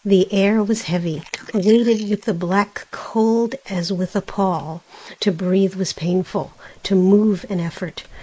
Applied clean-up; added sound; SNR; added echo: neural mask model Resemble Enhance denoiser.